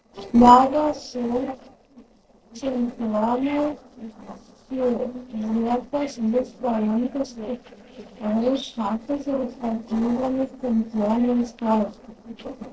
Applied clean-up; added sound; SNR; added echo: neural separator model SepFormer DNS4.